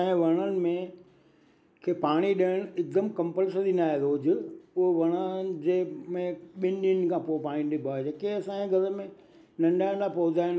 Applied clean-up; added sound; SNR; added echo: none; none; none; none.